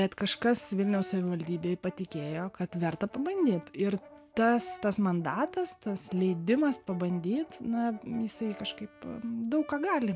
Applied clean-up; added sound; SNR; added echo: none; Brass instrument; 19 dB; none.